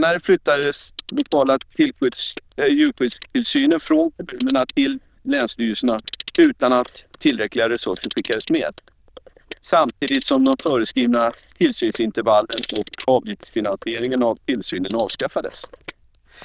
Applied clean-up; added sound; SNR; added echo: neural diffusion model UNIVERSE++.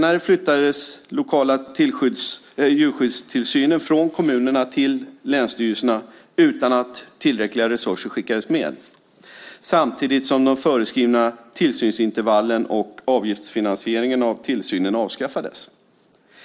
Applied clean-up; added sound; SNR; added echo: none; none; none; none.